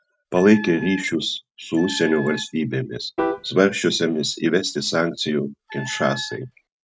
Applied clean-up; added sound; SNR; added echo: neural mask model RNNoise.